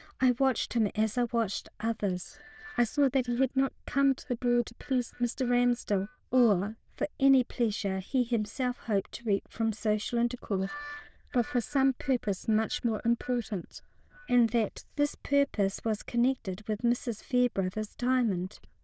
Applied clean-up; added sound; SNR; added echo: neural diffusion model UNIVERSE++.